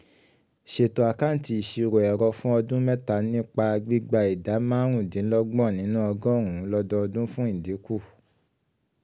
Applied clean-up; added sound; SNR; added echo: none; none; none; none.